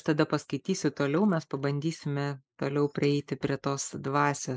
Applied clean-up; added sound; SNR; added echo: neural mask model Resemble Enhance denoiser.